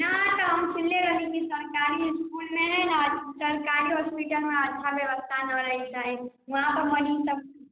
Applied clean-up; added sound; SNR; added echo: none; none; none; none.